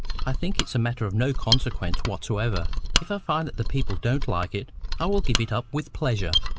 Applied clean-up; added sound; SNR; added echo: none; Mechanisms; -1 dB; none.